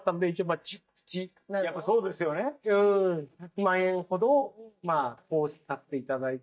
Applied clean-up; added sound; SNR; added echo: neural mask model DeepFilterNet 3.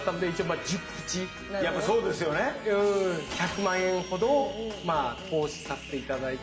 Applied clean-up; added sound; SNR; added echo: none; Hiss; 17 dB; reverberation time 0.3 s.